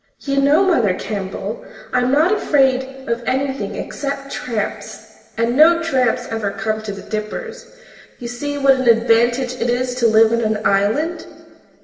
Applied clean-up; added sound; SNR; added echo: none; none; none; reverberation time 2.4 s.